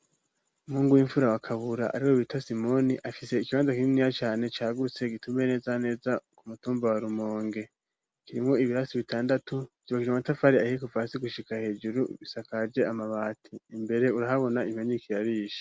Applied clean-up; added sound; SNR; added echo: none; none; none; none.